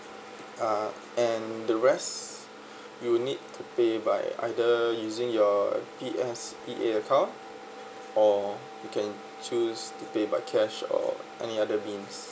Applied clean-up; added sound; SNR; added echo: none; none; none; none.